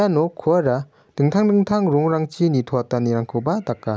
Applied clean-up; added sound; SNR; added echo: none; none; none; none.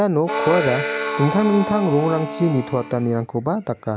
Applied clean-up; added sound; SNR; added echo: none; Harmonica; 6 dB; none.